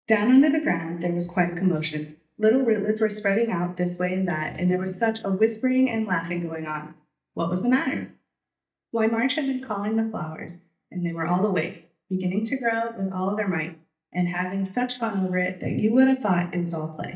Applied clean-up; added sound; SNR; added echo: neural mask model DeepFilterNet 3.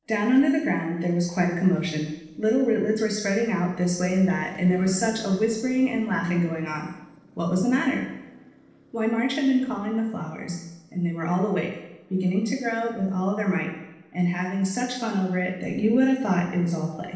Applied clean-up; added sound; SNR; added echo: neural separator model SepFormer DNS4.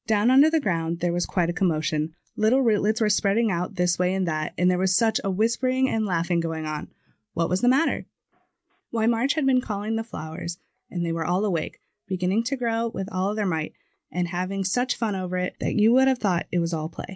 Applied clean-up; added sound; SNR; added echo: none; none; none; none.